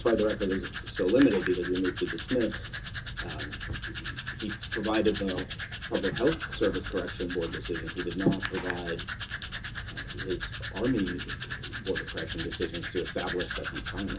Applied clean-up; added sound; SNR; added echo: none; Domestic sounds, home sounds; 4 dB; reverberation time 0.2 s.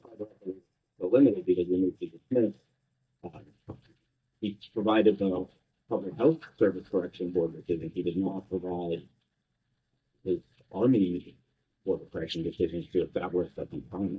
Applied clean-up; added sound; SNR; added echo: neural mask model DeepFilterNet 3.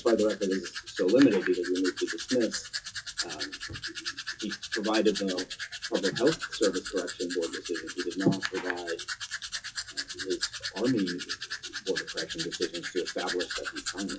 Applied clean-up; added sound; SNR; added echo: classical method WPE with log-MMSE.